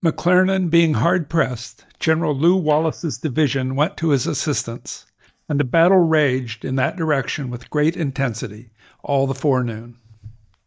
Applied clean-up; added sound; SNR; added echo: neural mask model DeepFilterNet 3.